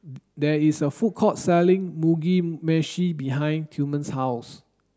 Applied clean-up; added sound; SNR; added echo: none; none; none; none.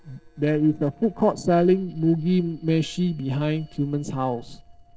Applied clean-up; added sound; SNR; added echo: neural separator model SepFormer DNS4.